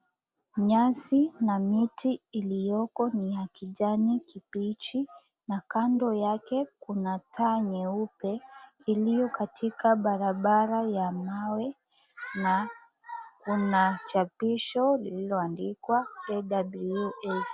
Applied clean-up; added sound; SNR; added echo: none; none; none; none.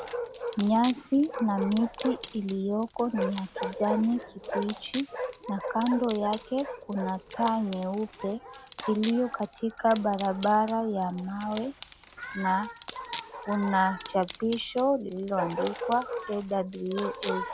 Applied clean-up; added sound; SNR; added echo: none; Wood + Bark; 10 dB; none.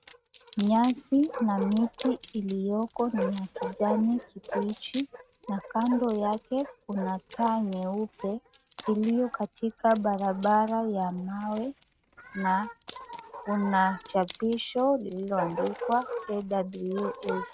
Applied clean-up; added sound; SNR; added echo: neural mask model RNNoise.